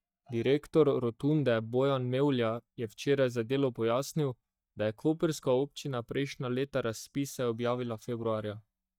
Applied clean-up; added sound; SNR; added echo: neural mask model DeepFilterNet 3.